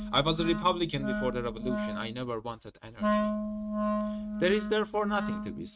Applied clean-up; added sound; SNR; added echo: neural mask model RNNoise.